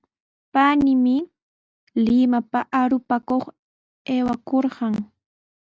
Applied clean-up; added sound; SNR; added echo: none; none; none; none.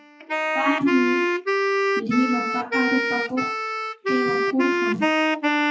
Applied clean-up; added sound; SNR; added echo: classical method WPE with log-MMSE.